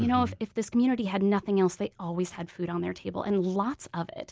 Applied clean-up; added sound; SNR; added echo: none; none; none; none.